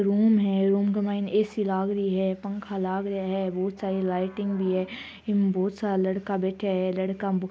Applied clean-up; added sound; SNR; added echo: none; none; none; none.